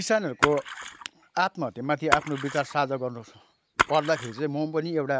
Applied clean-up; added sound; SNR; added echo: none; Splash, splatter; 5 dB; none.